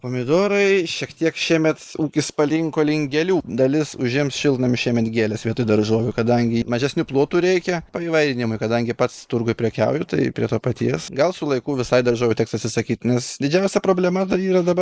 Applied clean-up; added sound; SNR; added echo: neural mask model Resemble Enhance denoiser.